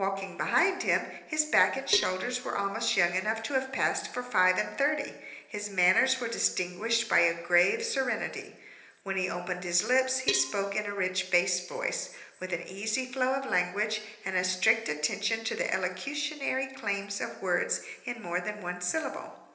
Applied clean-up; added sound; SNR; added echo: neural separator model SepFormer DNS4.